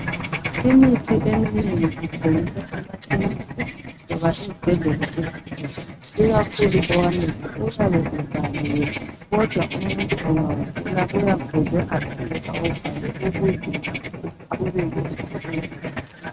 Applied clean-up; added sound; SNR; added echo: neural mask model RNNoise.